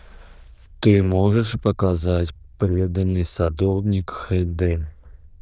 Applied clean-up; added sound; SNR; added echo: neural diffusion model UNIVERSE++.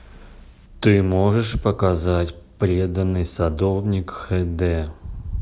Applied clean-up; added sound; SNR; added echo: none; none; none; none.